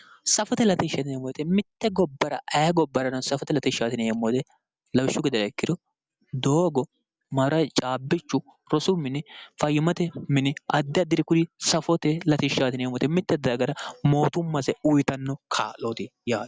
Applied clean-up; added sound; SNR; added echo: none; none; none; none.